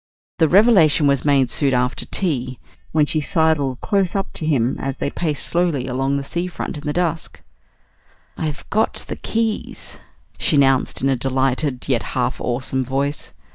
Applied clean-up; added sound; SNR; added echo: neural mask model DeepFilterNet 3.